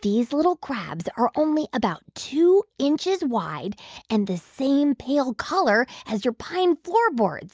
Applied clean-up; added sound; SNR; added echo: none; none; none; none.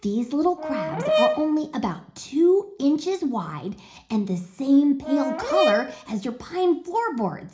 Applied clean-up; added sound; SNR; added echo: none; Brass instrument; 2 dB; reverberation time 0.4 s.